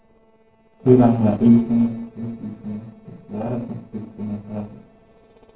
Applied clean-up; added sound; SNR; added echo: neural separator model SepFormer DNS4.